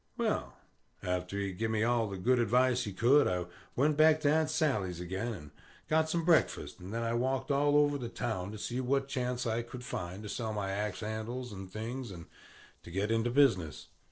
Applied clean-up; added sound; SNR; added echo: neural separator model SepFormer DNS4.